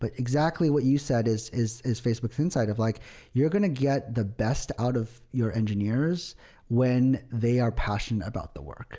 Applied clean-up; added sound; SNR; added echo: none; none; none; none.